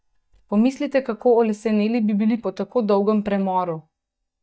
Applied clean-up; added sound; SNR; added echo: neural mask model DeepFilterNet 3.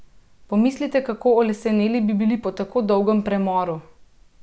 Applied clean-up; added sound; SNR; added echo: none; none; none; none.